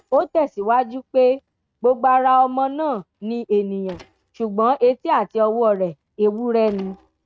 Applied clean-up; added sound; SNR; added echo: neural mask model RNNoise.